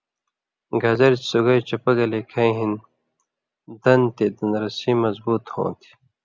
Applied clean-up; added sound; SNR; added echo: none; none; none; none.